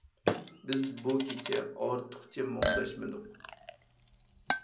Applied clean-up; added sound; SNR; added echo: none; Chink, clink / Liquid; -4 dB; reverberation time 0.5 s.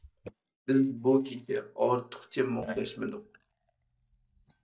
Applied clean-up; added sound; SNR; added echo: neural mask model DeepFilterNet 3.